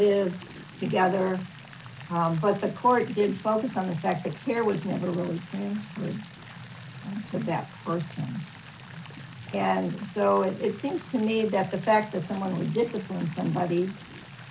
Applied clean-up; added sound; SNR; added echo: none; Rain; 19 dB; none.